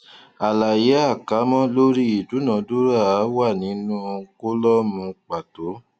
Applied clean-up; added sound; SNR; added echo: none; none; none; none.